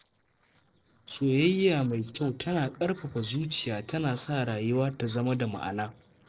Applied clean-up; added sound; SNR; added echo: neural separator model SepFormer DNS4.